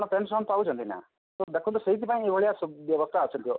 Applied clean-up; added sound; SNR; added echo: none; none; none; none.